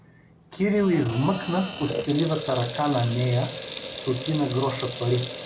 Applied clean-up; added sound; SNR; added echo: none; Sink (filling or washing) / Water tap, faucet; 7 dB; none.